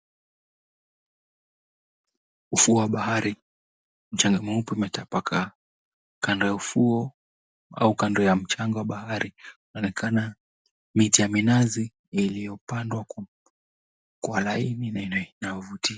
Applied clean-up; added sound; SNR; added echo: none; none; none; none.